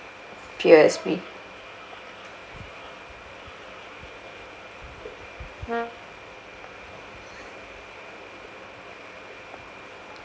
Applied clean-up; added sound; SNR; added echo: none; Brass instrument; 9 dB; none.